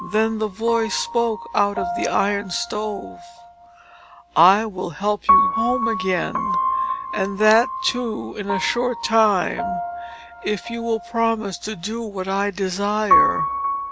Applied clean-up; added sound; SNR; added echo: none; Piano; 3 dB; none.